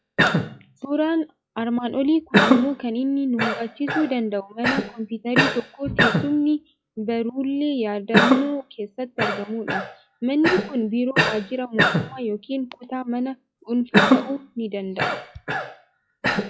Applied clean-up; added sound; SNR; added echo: classical method log-MMSE.